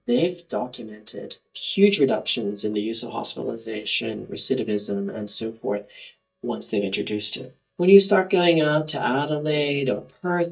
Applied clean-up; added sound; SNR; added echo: neural mask model DeepFilterNet 3.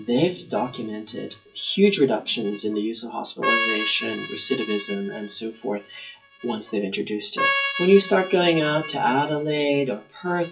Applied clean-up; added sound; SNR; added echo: classical method WPE with log-MMSE.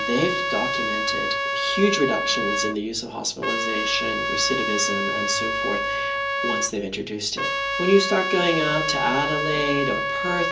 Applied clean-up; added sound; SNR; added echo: none; Trumpet; 0 dB; reverberation time 0.3 s.